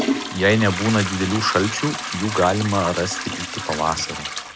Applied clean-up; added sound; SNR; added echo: none; Trickle, dribble / Toilet flush / Hiss; 6 dB; none.